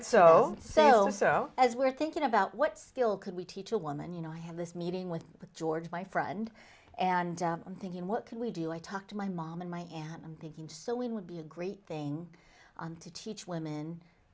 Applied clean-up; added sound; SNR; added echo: none; none; none; none.